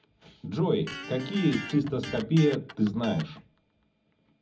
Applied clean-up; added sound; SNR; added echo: none; Electric guitar; 13 dB; reverberation time 0.4 s.